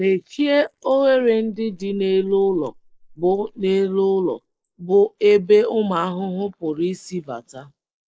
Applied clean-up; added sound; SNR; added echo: neural mask model Resemble Enhance denoiser.